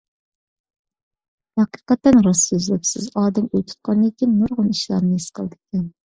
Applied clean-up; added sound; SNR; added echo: neural mask model Resemble Enhance denoiser.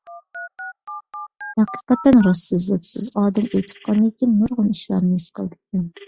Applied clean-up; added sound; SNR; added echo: classical method log-MMSE.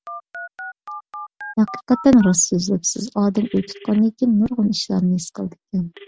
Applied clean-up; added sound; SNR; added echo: none; Telephone; 18 dB; none.